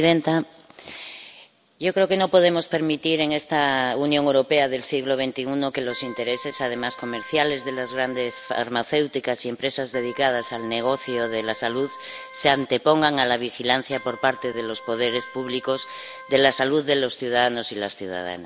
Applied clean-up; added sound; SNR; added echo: none; Organ; 16 dB; none.